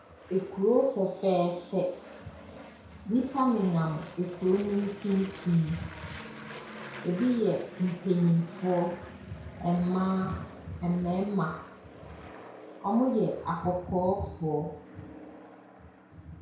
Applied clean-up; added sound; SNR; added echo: none; Aircraft; 17 dB; reverberation time 0.6 s.